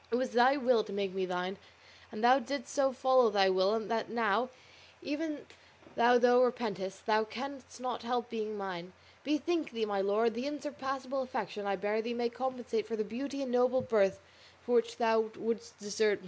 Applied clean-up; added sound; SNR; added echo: none; none; none; none.